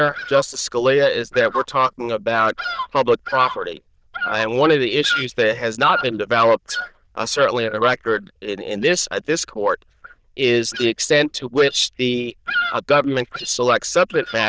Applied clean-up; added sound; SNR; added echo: neural diffusion model UNIVERSE++.